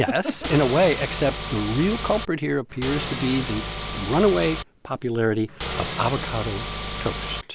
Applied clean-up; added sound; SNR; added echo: none; Engine / Car; 5 dB; none.